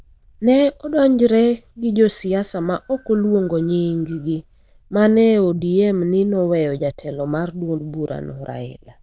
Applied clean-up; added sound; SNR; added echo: neural diffusion model UNIVERSE++.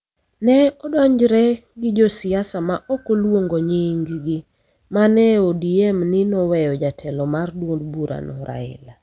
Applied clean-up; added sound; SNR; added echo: none; none; none; none.